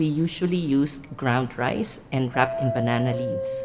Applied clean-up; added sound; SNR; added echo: none; Subway, metro, underground; 8 dB; reverberation time 2.8 s.